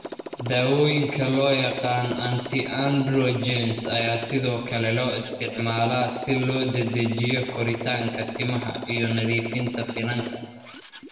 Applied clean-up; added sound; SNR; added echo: none; Motorcycle; 11 dB; reverberation time 1.2 s.